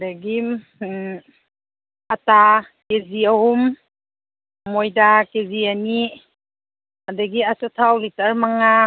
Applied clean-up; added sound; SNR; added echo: none; none; none; none.